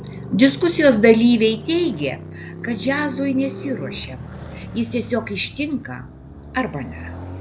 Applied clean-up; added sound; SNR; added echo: none; Motorcycle; 13 dB; none.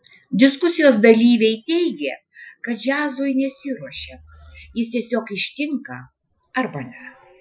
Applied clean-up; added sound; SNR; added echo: classical method Wiener filter.